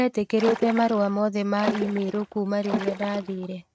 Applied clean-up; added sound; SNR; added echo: neural mask model RNNoise.